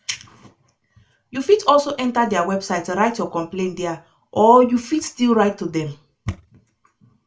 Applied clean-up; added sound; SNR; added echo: none; none; none; reverberation time 0.2 s.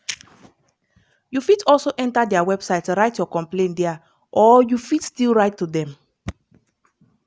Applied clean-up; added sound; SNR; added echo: none; none; none; none.